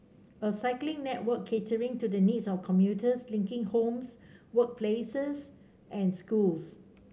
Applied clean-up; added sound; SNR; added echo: none; none; none; none.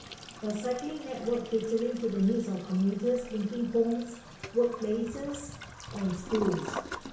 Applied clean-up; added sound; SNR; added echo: none; Toilet flush; 13 dB; reverberation time 0.6 s.